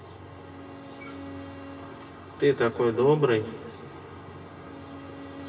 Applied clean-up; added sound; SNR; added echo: none; Bowed string instrument; 18 dB; reverberation time 1.4 s.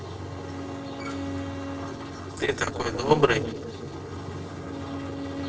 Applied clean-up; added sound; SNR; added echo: neural separator model SepFormer DNS4.